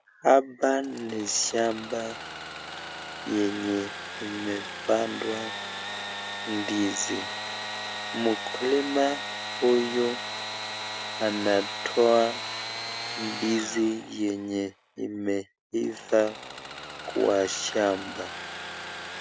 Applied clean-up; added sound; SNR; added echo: none; Sawing / Engine; 8 dB; none.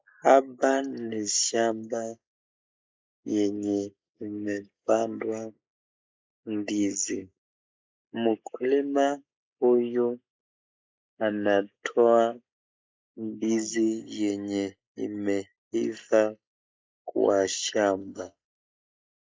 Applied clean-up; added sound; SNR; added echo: neural mask model Resemble Enhance denoiser.